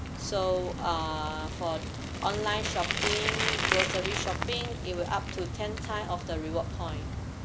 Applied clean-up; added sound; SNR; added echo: none; Bicycle; 0 dB; none.